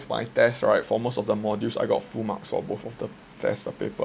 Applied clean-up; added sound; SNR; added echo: none; none; none; none.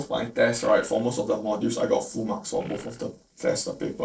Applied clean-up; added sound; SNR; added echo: neural separator model SepFormer DNS4.